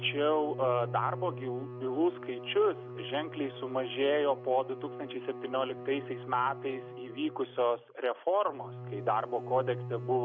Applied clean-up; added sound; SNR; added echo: none; Bowed string instrument; 10 dB; none.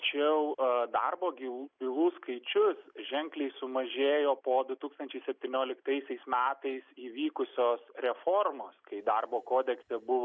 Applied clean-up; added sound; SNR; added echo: none; none; none; none.